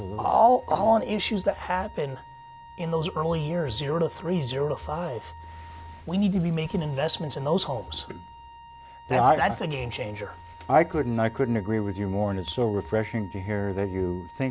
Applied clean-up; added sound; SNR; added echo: none; Wind instrument, woodwind instrument; 20 dB; none.